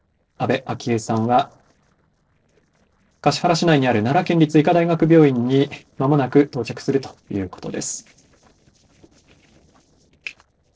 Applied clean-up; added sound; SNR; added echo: neural separator model SepFormer DNS4.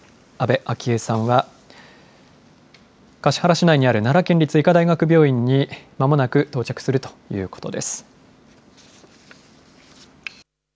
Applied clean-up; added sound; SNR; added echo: none; none; none; none.